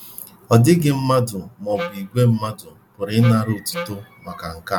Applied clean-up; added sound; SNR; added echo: none; Wind instrument, woodwind instrument; 11 dB; none.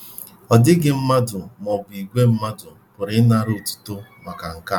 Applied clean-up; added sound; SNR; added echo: none; none; none; none.